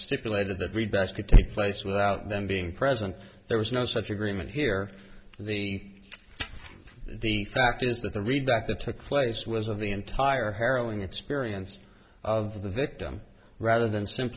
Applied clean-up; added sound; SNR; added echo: none; none; none; none.